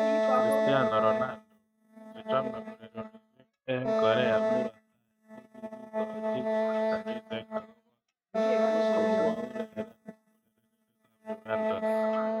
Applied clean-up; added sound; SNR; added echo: neural mask model RNNoise.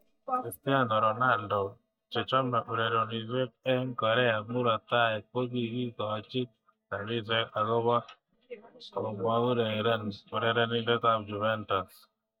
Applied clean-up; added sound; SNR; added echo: neural mask model DeepFilterNet 3.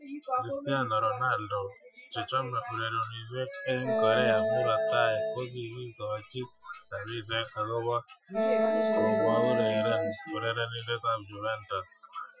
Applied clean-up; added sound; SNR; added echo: classical method Wiener filter.